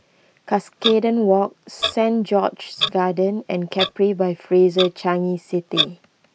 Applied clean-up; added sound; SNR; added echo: none; Clock; 9 dB; none.